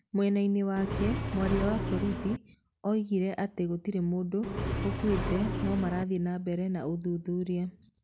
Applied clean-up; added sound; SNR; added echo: none; Accelerating, revving, vroom; 2 dB; none.